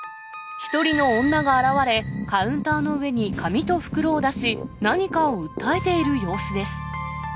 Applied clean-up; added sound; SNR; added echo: none; none; none; none.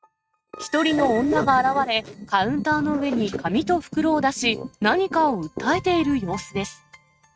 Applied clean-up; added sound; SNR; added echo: neural mask model RNNoise.